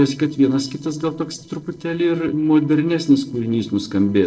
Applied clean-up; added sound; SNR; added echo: neural separator model SepFormer DNS4.